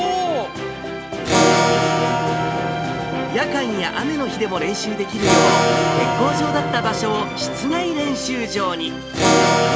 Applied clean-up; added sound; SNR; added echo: none; Electric guitar / Acoustic guitar; -2 dB; none.